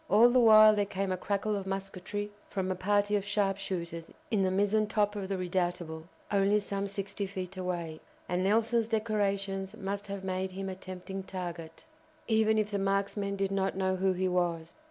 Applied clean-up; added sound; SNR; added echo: none; none; none; none.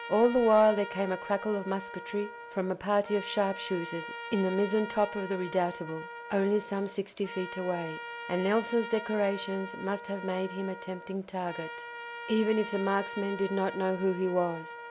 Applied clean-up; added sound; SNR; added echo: none; Trumpet; 12 dB; none.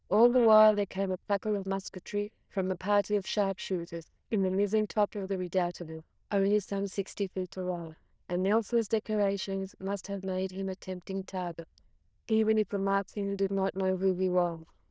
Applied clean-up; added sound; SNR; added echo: neural diffusion model UNIVERSE++.